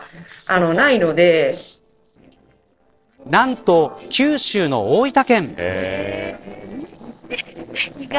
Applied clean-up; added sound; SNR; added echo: neural separator model SepFormer DNS4.